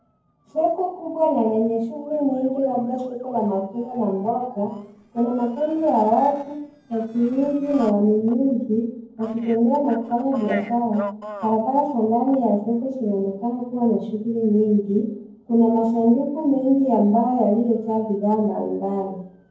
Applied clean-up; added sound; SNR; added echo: neural separator model SepFormer DNS4.